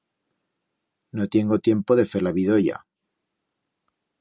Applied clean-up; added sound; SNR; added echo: none; none; none; none.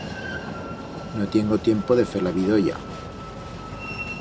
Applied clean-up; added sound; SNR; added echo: none; Train; 9 dB; none.